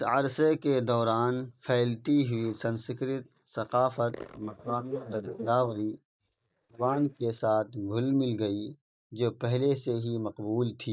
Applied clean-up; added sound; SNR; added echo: neural mask model DeepFilterNet 3.